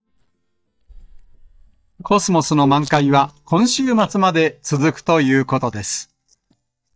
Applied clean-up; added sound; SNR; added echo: neural mask model DeepFilterNet 3.